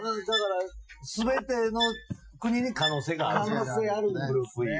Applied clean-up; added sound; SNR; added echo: classical method Wiener filter.